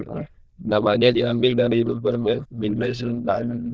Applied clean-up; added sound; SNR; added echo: neural diffusion model UNIVERSE++.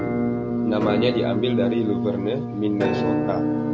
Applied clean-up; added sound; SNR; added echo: none; Musical instrument; -2 dB; none.